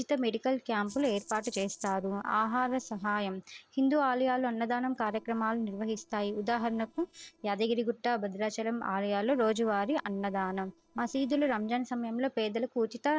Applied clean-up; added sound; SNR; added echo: neural separator model SepFormer DNS4.